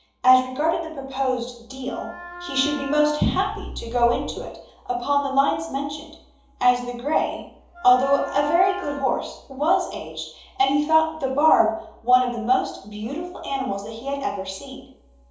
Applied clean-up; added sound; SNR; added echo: none; Wind instrument, woodwind instrument; 15 dB; reverberation time 2.8 s.